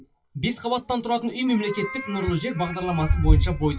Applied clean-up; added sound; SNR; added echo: classical method WPE with log-MMSE.